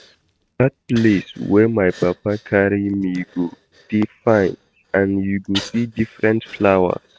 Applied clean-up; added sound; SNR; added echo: neural mask model RNNoise.